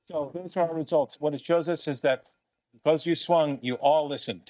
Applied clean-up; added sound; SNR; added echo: neural mask model DeepFilterNet 3.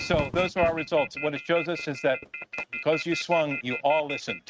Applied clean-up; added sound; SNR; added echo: neural mask model RNNoise.